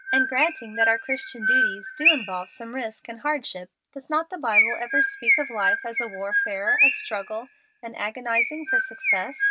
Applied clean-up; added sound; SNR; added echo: none; Chirp, tweet; -4 dB; none.